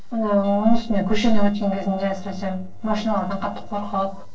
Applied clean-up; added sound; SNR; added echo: neural separator model SepFormer DNS4.